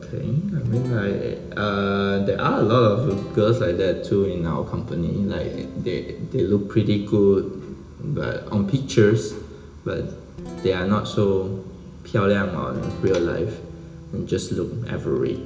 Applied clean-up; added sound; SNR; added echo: none; Guitar; 18 dB; reverberation time 0.8 s.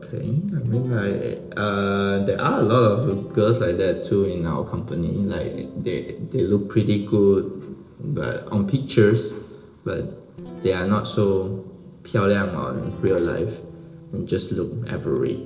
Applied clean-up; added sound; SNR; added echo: neural separator model SepFormer DNS4.